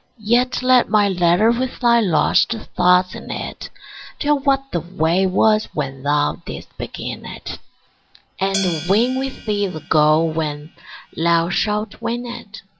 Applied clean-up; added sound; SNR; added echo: none; Hi-hat; 14 dB; none.